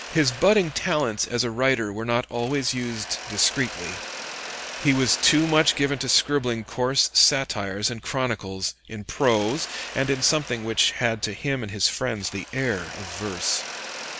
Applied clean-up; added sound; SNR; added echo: none; Mechanisms; 14 dB; none.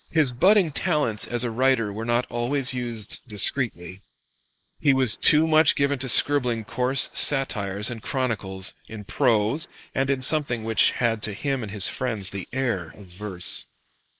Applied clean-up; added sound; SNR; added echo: neural mask model Resemble Enhance denoiser.